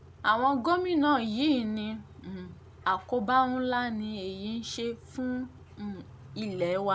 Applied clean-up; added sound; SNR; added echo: none; Idling / Accelerating, revving, vroom / Car; 20 dB; none.